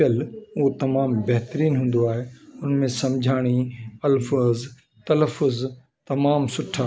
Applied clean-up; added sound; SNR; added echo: none; none; none; none.